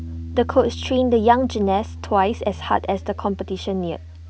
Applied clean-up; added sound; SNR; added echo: none; Piano; 12 dB; none.